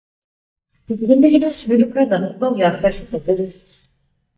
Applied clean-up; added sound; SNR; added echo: neural mask model DeepFilterNet 3.